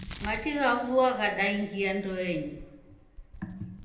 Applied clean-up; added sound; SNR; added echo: none; Crack; 16 dB; reverberation time 0.8 s.